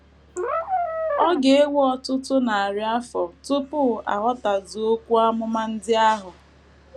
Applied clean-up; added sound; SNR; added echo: none; Brass instrument; 3 dB; none.